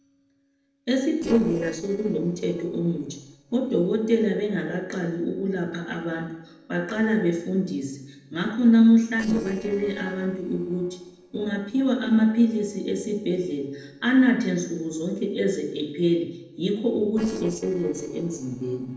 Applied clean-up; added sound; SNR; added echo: neural separator model SepFormer DNS4.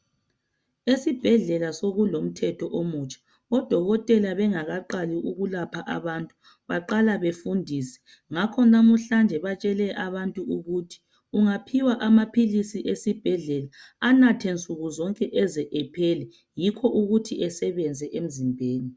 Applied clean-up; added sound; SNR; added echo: none; none; none; none.